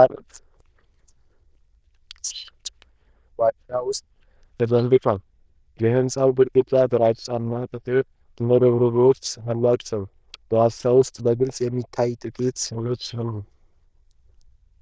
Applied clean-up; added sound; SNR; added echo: neural diffusion model UNIVERSE++.